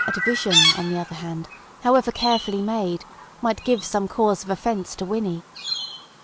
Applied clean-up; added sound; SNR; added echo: none; Chirp, tweet; 3 dB; none.